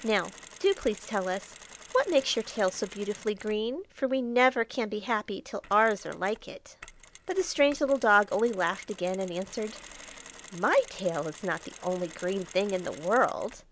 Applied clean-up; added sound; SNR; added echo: none; Mechanisms; 20 dB; none.